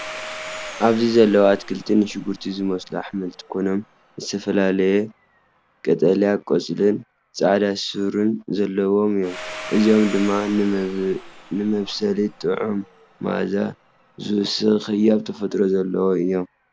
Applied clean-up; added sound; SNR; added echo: none; Domestic sounds, home sounds; 18 dB; none.